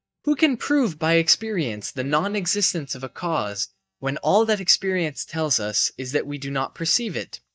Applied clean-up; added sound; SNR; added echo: neural mask model DeepFilterNet 3.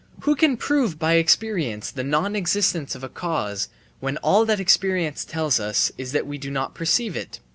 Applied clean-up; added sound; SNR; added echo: none; none; none; none.